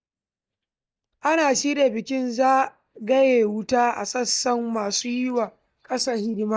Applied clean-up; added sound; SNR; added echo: neural mask model DeepFilterNet 3.